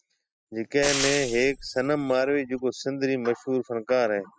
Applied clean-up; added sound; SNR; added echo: classical method spectral subtraction.